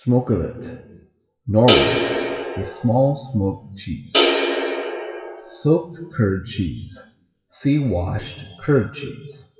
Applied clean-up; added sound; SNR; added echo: classical method WPE with log-MMSE.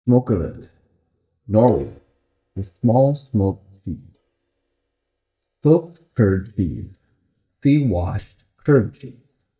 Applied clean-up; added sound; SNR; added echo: neural mask model DeepFilterNet 3.